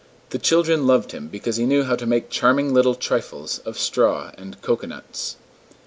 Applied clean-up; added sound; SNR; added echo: none; none; none; none.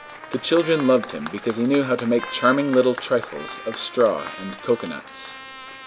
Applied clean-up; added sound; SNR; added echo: none; Applause + Trumpet; 14 dB; none.